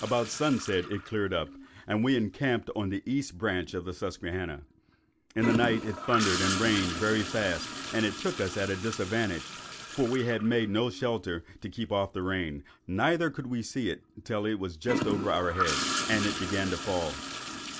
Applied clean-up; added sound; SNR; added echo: none; Toilet flush / Gurgling; 7 dB; none.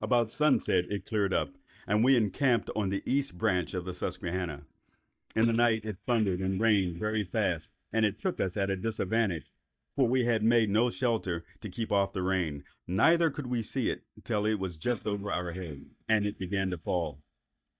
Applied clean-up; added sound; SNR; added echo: neural mask model DeepFilterNet 3.